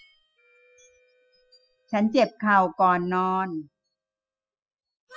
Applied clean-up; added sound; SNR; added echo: classical method spectral subtraction.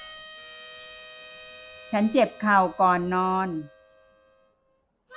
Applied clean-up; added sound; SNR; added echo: none; Harmonica; 19 dB; none.